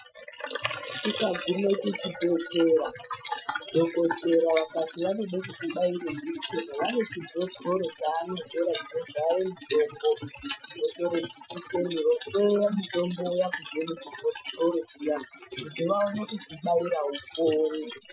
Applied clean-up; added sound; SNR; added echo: classical method Wiener filter.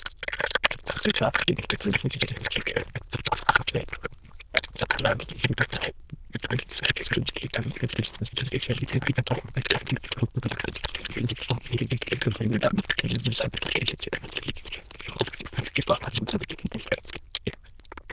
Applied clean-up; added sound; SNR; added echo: neural diffusion model UNIVERSE++.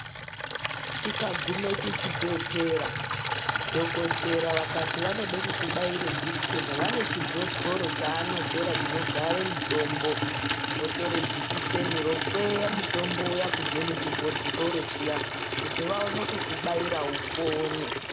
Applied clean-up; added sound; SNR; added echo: none; Water tap, faucet / Liquid; -3 dB; none.